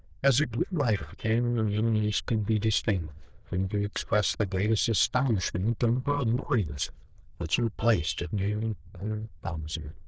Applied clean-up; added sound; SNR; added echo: neural diffusion model UNIVERSE++.